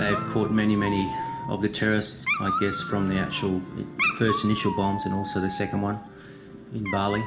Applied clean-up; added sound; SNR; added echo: none; Dog; 6 dB; reverberation time 0.4 s.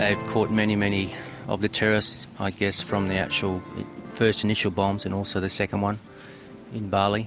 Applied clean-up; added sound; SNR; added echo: none; none; none; none.